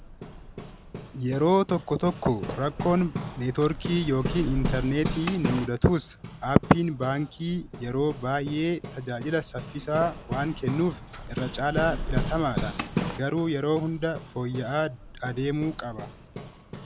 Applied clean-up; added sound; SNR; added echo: none; Hammer; 7 dB; none.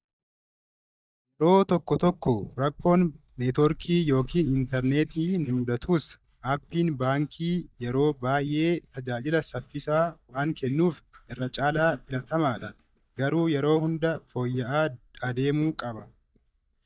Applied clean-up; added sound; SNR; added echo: neural mask model DeepFilterNet 3.